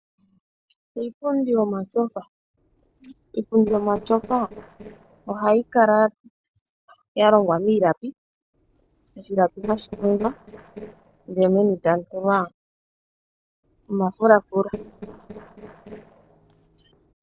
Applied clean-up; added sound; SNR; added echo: neural separator model SepFormer DNS4.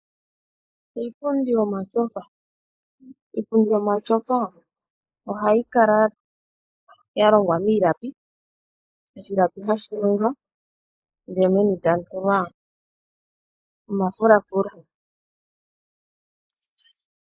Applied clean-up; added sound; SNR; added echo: neural mask model Resemble Enhance denoiser.